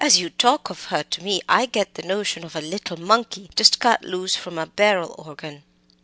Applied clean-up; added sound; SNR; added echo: none; none; none; none.